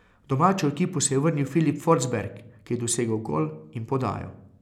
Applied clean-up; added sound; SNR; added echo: none; none; none; none.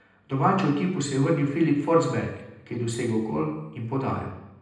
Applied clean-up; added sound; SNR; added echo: none; none; none; reverberation time 0.8 s.